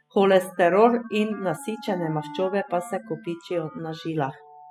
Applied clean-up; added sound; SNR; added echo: classical method spectral subtraction.